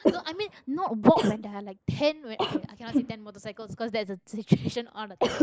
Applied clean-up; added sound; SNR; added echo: neural mask model Resemble Enhance denoiser.